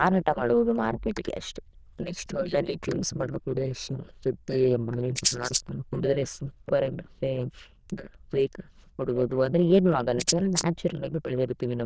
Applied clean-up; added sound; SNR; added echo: neural diffusion model UNIVERSE++.